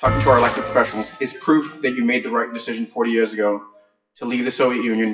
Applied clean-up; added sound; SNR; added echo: classical method WPE with log-MMSE.